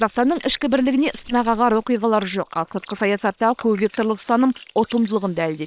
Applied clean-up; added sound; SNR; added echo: neural separator model SepFormer WHAM!.